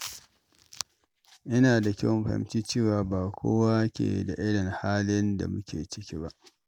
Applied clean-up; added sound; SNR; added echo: none; none; none; none.